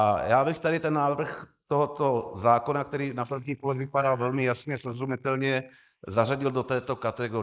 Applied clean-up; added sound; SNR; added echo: neural mask model Resemble Enhance denoiser.